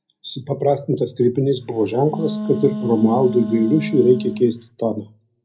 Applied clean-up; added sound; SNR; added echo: none; Wind instrument, woodwind instrument; 8 dB; reverberation time 0.4 s.